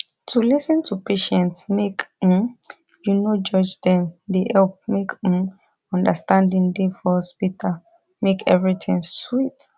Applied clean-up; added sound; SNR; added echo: none; none; none; none.